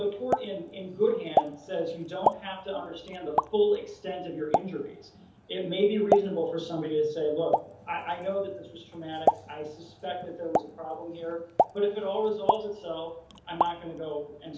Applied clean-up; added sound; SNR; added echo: none; Explosion; 1 dB; reverberation time 0.7 s.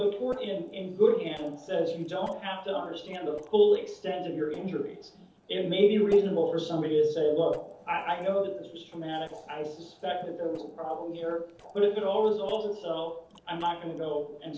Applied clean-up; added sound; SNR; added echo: neural separator model SepFormer DNS4.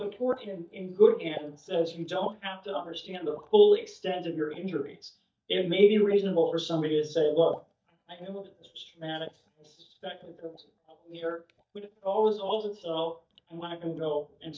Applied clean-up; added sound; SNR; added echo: neural mask model DeepFilterNet 3.